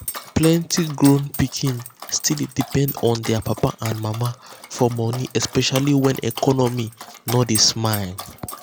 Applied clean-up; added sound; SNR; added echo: none; Dog; 14 dB; none.